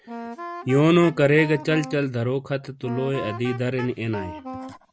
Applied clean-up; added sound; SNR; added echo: none; Wind instrument, woodwind instrument; 13 dB; none.